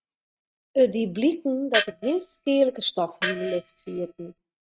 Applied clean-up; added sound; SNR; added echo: neural mask model RNNoise.